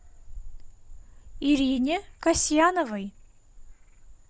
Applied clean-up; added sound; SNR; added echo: none; Frog; 15 dB; none.